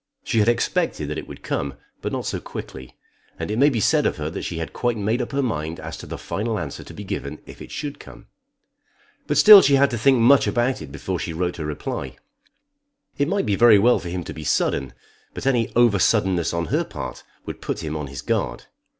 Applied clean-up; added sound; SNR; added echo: none; none; none; none.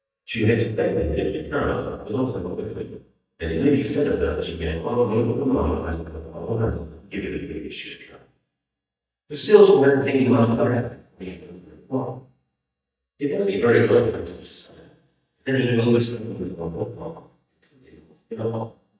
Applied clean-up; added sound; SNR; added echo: neural mask model DeepFilterNet 3.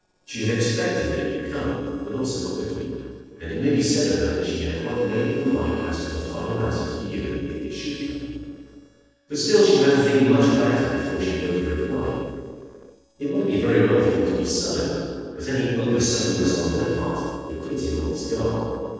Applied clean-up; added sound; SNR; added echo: neural separator model SepFormer DNS4.